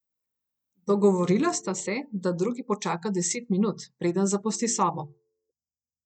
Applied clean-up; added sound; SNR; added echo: neural mask model DeepFilterNet 3.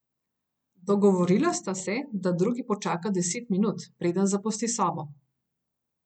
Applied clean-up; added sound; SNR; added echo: none; none; none; none.